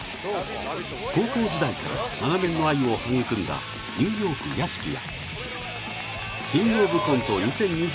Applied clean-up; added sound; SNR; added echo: none; none; none; none.